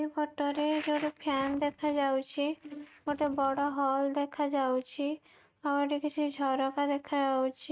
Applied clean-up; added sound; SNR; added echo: neural mask model RNNoise.